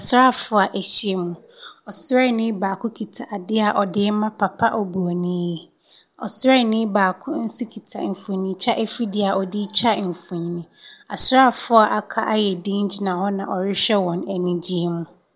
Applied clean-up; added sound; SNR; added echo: none; none; none; none.